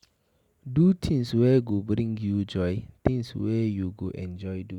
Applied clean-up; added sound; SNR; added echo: none; none; none; none.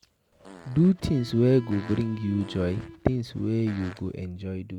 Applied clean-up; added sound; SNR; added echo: none; Fart + Electric guitar; 18 dB; none.